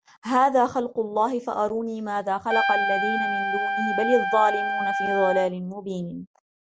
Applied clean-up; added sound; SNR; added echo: none; Trumpet; 0 dB; none.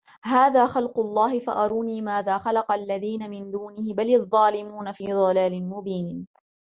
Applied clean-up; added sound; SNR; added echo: none; none; none; none.